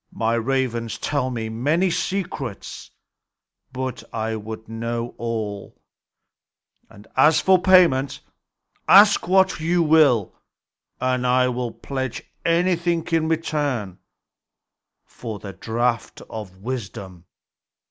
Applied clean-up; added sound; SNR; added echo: none; none; none; none.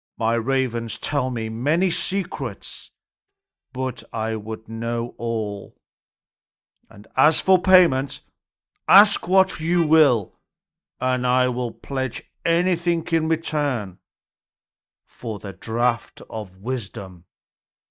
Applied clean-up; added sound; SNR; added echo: neural mask model DeepFilterNet 3.